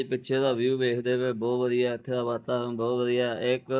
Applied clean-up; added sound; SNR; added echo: neural mask model DeepFilterNet 3.